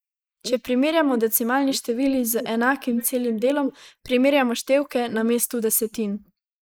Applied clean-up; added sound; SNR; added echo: neural mask model Resemble Enhance denoiser.